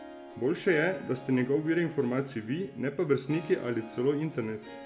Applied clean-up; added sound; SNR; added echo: none; Harp; 16 dB; reverberation time 1.0 s.